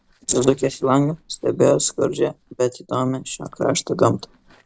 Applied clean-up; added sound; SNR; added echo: neural separator model SepFormer DNS4.